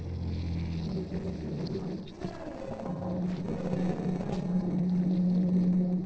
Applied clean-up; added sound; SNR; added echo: neural separator model SepFormer DNS4.